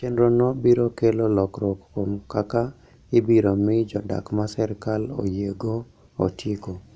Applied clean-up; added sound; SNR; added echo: none; none; none; none.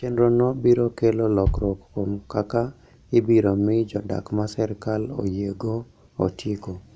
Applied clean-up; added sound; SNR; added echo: none; Bass drum; 8 dB; none.